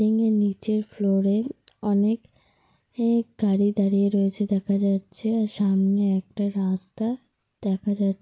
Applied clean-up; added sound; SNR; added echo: none; none; none; none.